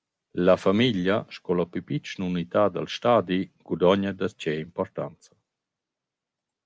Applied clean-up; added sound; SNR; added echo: none; none; none; none.